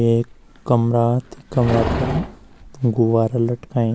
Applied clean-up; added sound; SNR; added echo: none; Livestock, farm animals, working animals; 10 dB; none.